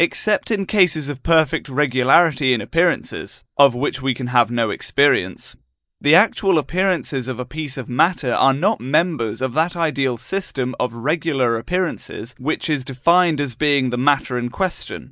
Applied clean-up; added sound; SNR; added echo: neural mask model Resemble Enhance denoiser.